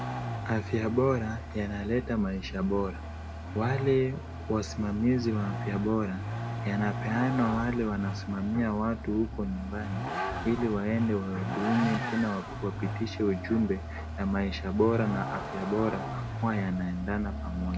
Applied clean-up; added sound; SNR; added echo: none; Vehicle; 6 dB; reverberation time 1.7 s.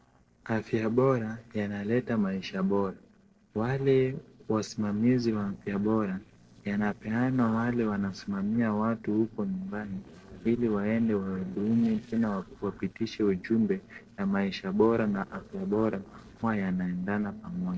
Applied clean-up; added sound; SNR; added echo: neural separator model SepFormer DNS4.